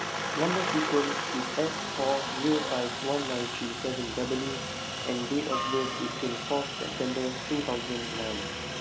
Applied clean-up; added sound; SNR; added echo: none; Aircraft; 2 dB; none.